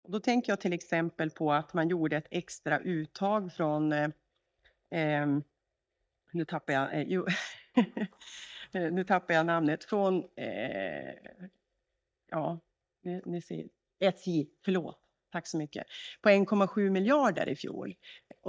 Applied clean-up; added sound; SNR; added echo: neural mask model DeepFilterNet 3.